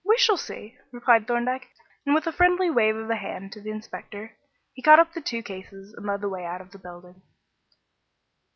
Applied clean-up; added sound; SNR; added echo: none; none; none; none.